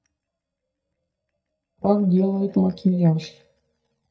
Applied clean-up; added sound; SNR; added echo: neural mask model DeepFilterNet 3.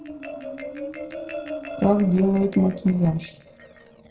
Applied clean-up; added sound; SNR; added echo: neural separator model SepFormer DNS4.